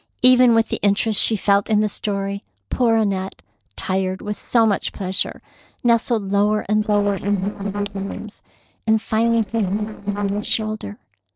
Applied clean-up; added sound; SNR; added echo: neural separator model SepFormer DNS4.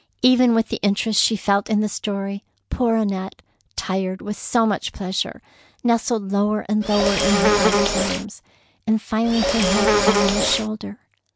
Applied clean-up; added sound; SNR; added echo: none; Insect; -2 dB; none.